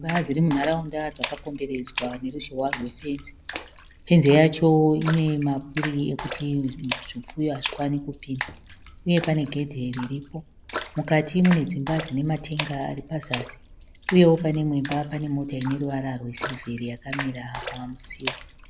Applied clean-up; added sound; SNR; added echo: none; Splash, splatter; 10 dB; none.